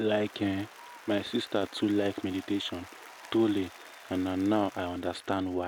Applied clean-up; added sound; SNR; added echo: none; Applause; 19 dB; none.